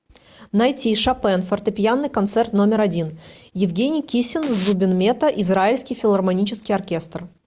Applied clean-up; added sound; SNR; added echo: none; Domestic sounds, home sounds; 16 dB; none.